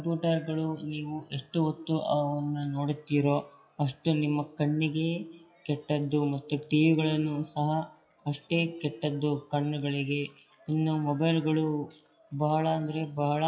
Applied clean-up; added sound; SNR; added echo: classical method WPE with log-MMSE.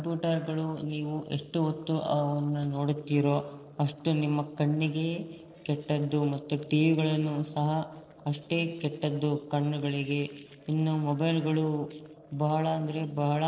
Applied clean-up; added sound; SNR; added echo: neural separator model SepFormer DNS4.